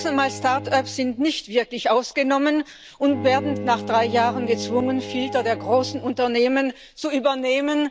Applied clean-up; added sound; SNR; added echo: none; Bowed string instrument; 12 dB; none.